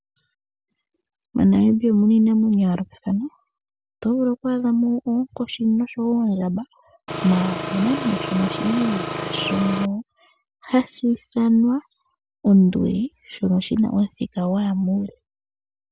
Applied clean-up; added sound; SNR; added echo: none; Engine; 6 dB; none.